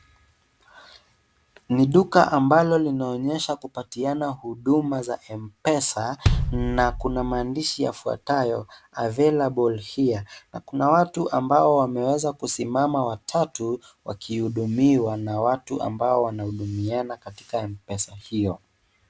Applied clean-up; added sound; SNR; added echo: none; Bass drum; 3 dB; none.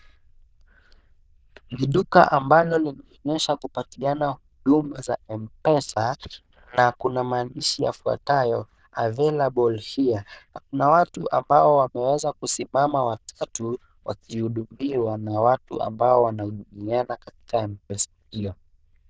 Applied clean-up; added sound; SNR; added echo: neural diffusion model UNIVERSE++.